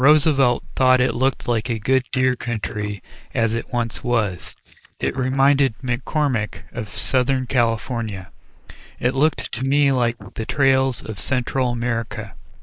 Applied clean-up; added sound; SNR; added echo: neural mask model Resemble Enhance denoiser.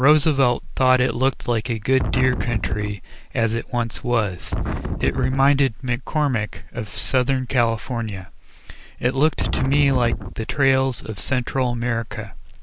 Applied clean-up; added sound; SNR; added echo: none; Wind; 3 dB; none.